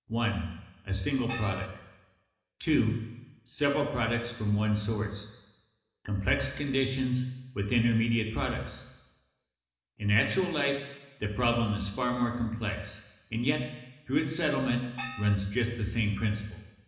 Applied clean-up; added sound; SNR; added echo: none; Gong; 8 dB; reverberation time 1.0 s.